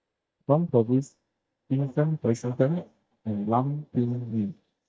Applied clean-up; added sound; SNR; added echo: neural mask model DeepFilterNet 3.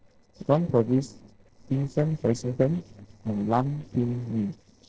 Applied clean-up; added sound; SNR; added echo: neural separator model SepFormer DNS4.